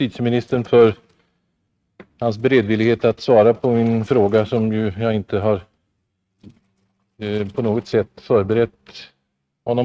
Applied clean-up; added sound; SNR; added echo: neural mask model RNNoise.